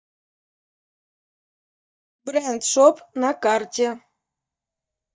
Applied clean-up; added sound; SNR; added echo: neural mask model DeepFilterNet 3.